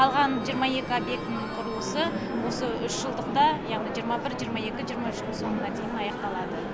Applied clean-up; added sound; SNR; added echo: none; Sliding door; 19 dB; none.